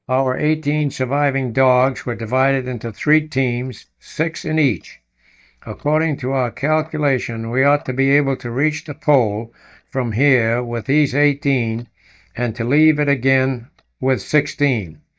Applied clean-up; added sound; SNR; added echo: neural mask model DeepFilterNet 3.